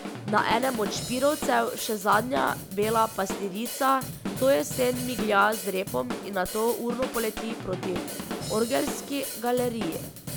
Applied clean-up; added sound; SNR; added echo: none; Drum / Drum kit; 8 dB; none.